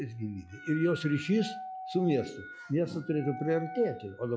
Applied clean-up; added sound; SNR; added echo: classical method log-MMSE.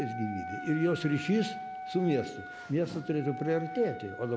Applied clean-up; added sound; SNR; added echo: none; Wind instrument, woodwind instrument; 10 dB; none.